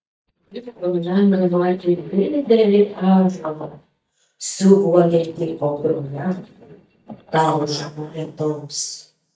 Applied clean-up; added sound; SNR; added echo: neural mask model DeepFilterNet 3.